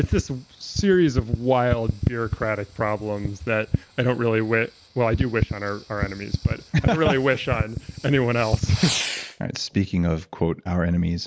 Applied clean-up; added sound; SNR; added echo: none; Fireworks; 16 dB; none.